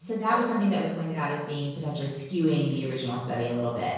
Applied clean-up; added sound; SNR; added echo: neural separator model SepFormer DNS4.